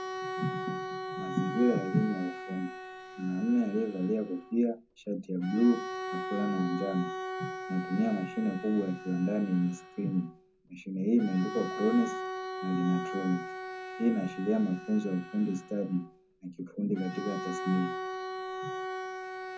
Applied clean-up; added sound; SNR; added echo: none; Bowed string instrument; 8 dB; reverberation time 0.3 s.